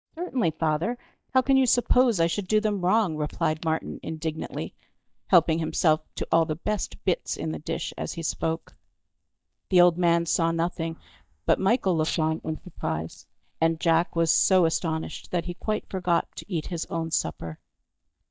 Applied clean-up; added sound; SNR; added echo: neural mask model DeepFilterNet 3.